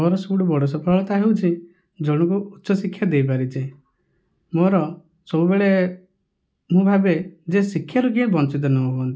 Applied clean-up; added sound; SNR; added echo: none; none; none; none.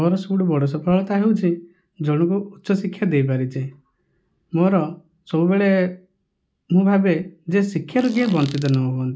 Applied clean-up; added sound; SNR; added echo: none; Fart; 19 dB; none.